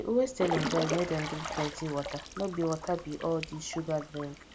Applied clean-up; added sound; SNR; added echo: none; Drip / Trickle, dribble / Water / Splash, splatter; 6 dB; none.